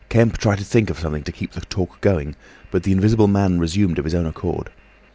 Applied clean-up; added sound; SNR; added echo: none; none; none; none.